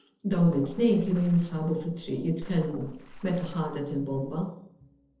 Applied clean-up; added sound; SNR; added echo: neural separator model SepFormer DNS4.